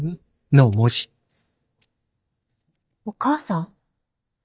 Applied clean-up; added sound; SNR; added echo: neural mask model DeepFilterNet 3.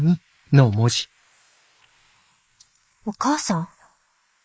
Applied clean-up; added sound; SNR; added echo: neural mask model Resemble Enhance denoiser.